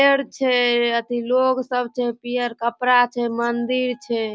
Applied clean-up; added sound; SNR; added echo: none; none; none; none.